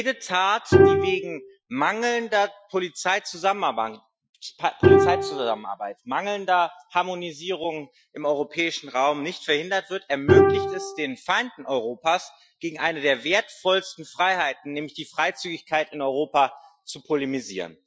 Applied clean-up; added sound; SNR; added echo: classical method Wiener filter.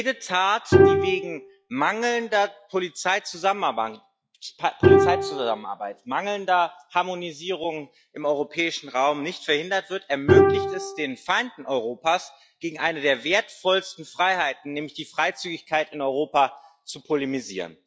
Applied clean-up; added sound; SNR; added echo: classical method log-MMSE.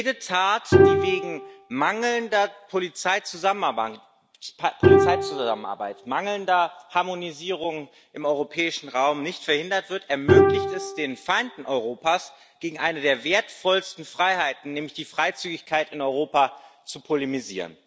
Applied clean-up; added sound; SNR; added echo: none; Bowed string instrument; -2 dB; none.